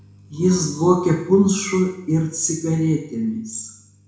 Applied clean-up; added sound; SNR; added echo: none; none; none; reverberation time 0.6 s.